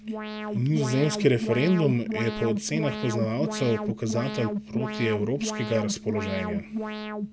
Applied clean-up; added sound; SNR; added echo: none; Alarm; 5 dB; none.